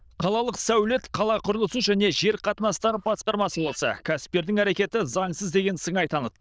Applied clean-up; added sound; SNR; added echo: neural diffusion model UNIVERSE++.